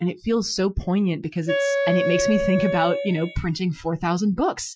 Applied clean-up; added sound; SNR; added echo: classical method Wiener filter.